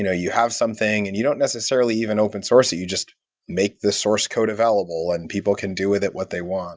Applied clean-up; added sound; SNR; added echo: none; none; none; none.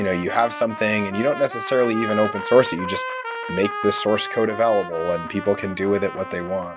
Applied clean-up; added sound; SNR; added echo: none; Trumpet; 9 dB; none.